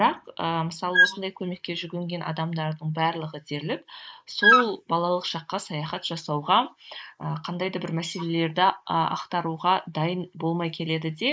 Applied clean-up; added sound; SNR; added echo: neural mask model Resemble Enhance denoiser.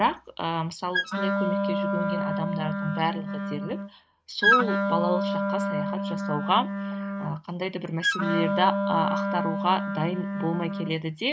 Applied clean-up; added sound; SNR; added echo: neural mask model RNNoise.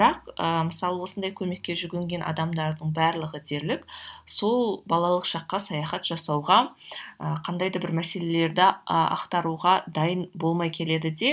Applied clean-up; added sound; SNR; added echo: none; none; none; none.